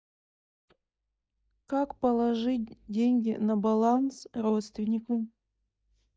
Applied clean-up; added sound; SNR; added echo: neural mask model DeepFilterNet 3.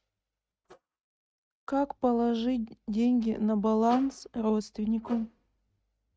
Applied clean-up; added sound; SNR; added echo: neural mask model RNNoise.